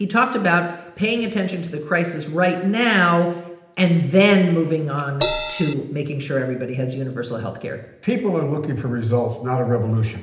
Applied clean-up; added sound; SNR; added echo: none; Crash cymbal; 4 dB; reverberation time 0.8 s.